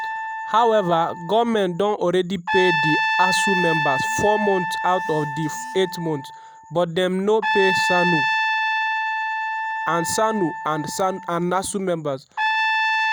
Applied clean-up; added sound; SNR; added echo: none; Trumpet; 2 dB; none.